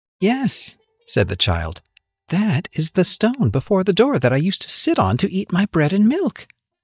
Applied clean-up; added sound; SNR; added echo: neural mask model DeepFilterNet 3.